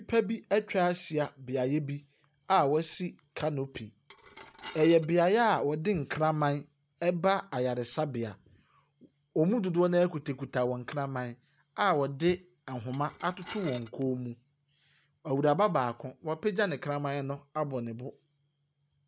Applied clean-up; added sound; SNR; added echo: none; Dishes, pots, and pans / Glass; 17 dB; none.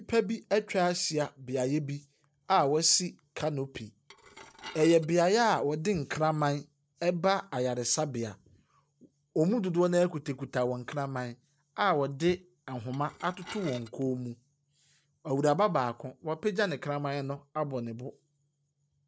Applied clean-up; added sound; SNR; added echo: neural separator model SepFormer DNS4.